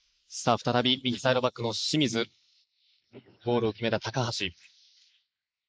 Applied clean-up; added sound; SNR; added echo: neural mask model Resemble Enhance denoiser.